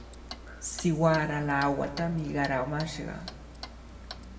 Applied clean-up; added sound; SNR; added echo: none; Clock; 13 dB; reverberation time 1.5 s.